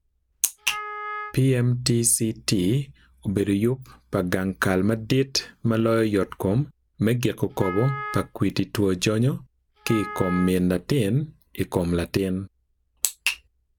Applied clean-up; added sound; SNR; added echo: none; Wind instrument, woodwind instrument; 12 dB; none.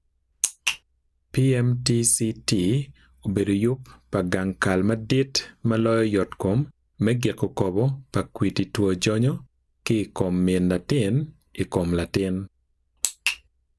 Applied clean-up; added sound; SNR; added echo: none; none; none; none.